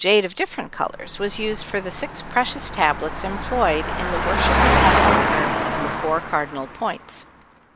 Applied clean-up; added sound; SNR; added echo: none; Engine; -1 dB; none.